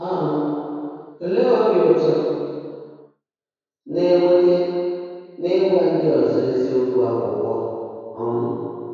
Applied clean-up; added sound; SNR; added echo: none; none; none; reverberation time 2.2 s.